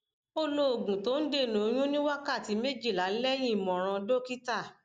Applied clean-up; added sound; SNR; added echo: none; none; none; none.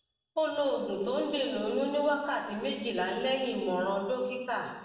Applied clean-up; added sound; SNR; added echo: none; none; none; reverberation time 1.0 s.